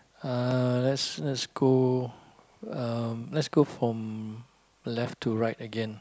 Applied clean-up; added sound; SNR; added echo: none; none; none; none.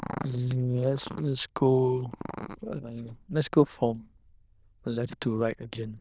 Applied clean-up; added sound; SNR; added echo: neural diffusion model UNIVERSE++.